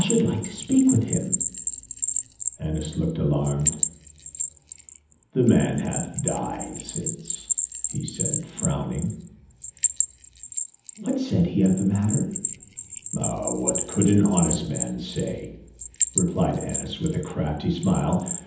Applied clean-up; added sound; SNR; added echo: none; Bell; 5 dB; reverberation time 0.8 s.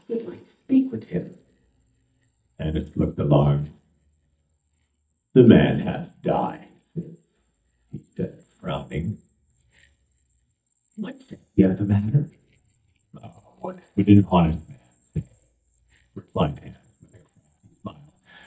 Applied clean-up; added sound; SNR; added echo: neural mask model DeepFilterNet 3.